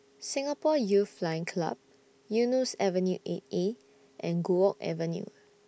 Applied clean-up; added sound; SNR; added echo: none; none; none; none.